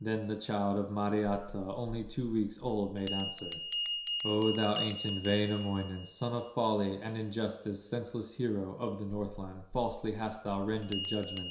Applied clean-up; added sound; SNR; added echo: none; Bell; 0 dB; reverberation time 0.7 s.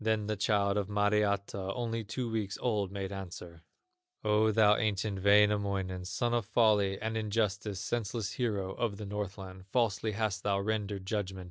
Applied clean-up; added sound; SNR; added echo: none; none; none; none.